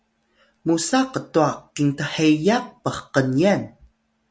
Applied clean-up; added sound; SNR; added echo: none; none; none; none.